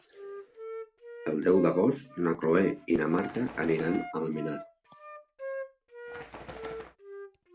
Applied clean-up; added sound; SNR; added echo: none; Bird + Wind instrument, woodwind instrument; 12 dB; none.